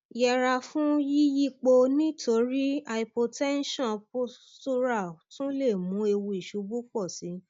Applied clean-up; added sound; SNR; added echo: none; none; none; none.